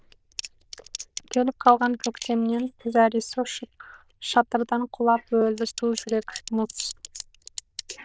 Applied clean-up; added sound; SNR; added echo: neural diffusion model UNIVERSE++.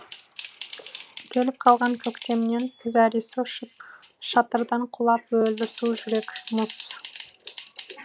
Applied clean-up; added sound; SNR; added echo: none; Typing; 12 dB; none.